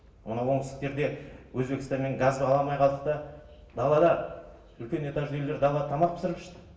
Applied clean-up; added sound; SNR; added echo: none; none; none; none.